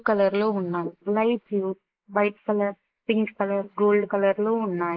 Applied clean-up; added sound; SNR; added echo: neural mask model Resemble Enhance denoiser.